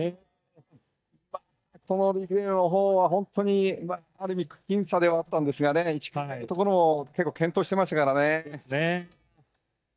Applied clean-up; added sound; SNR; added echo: neural mask model DeepFilterNet 3.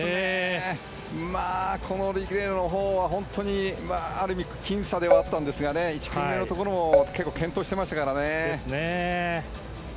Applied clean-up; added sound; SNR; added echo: none; Keyboard (musical); 0 dB; none.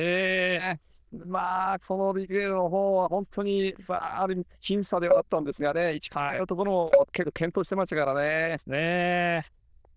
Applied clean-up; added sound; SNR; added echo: neural diffusion model UNIVERSE++.